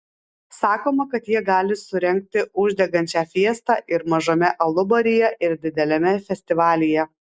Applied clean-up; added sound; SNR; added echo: none; none; none; none.